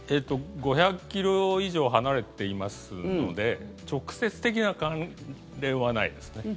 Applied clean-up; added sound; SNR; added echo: none; none; none; none.